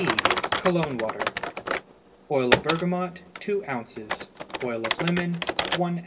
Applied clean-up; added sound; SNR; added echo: none; Typing; 0 dB; reverberation time 0.5 s.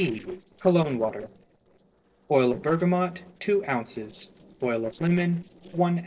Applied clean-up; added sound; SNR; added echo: neural separator model SepFormer DNS4.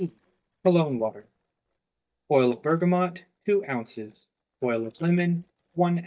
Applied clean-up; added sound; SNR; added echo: neural mask model DeepFilterNet 3.